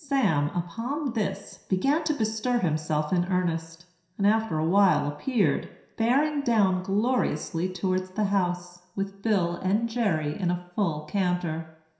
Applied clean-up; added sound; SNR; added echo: none; none; none; reverberation time 0.7 s.